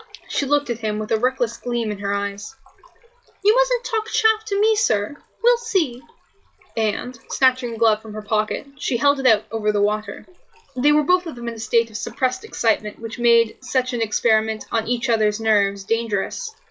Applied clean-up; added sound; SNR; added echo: classical method log-MMSE.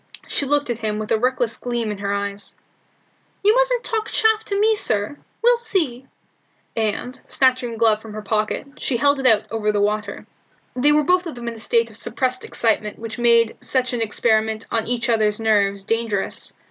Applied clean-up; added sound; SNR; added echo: none; none; none; none.